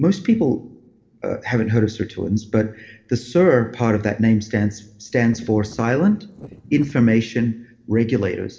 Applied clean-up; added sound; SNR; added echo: neural separator model SepFormer DNS4.